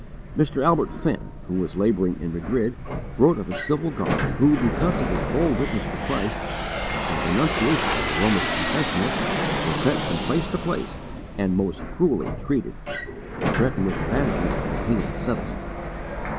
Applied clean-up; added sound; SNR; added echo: none; Aircraft + Sliding door; 2 dB; none.